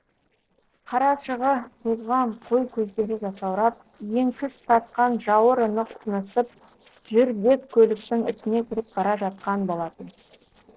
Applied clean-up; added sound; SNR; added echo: neural separator model SepFormer DNS4.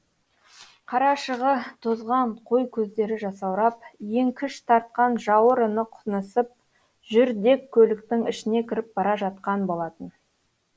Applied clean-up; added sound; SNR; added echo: none; none; none; none.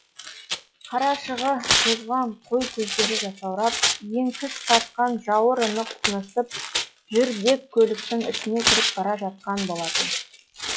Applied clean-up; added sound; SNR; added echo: classical method log-MMSE.